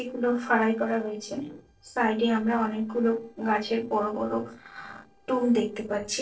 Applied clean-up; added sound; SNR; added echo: neural separator model SepFormer DNS4.